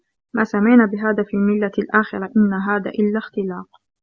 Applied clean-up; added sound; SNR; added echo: none; none; none; none.